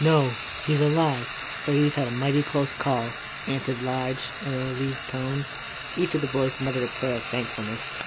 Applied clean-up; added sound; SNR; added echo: none; Frying (food); 9 dB; none.